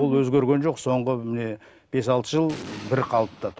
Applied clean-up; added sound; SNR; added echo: none; Explosion; 16 dB; none.